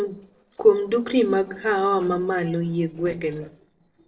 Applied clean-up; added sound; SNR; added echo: neural separator model SepFormer DNS4.